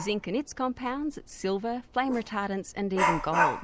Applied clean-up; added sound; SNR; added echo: none; Dog; 2 dB; none.